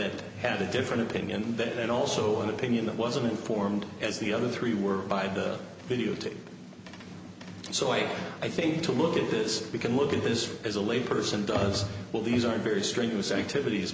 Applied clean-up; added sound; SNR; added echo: none; none; none; none.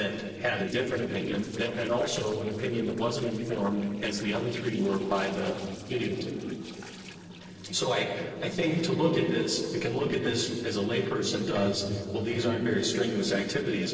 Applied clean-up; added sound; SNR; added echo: neural separator model SepFormer DNS4.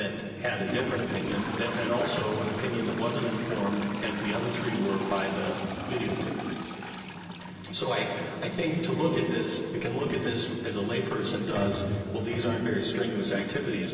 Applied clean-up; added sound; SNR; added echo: none; Trickle, dribble / Toilet flush; 10 dB; reverberation time 2.6 s.